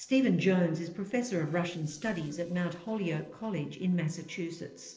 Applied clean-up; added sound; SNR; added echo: neural separator model SepFormer DNS4.